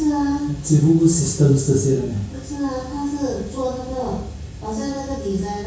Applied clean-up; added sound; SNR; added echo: none; none; none; reverberation time 0.6 s.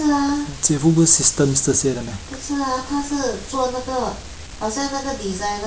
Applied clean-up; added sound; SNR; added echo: none; none; none; none.